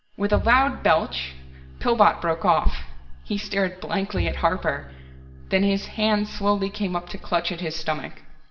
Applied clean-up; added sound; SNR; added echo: none; Bowed string instrument; 13 dB; reverberation time 0.7 s.